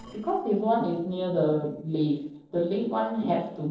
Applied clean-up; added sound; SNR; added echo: neural separator model SepFormer DNS4.